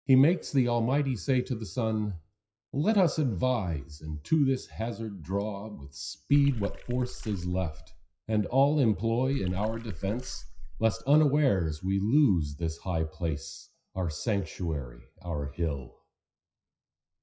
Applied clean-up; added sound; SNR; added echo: classical method WPE with log-MMSE.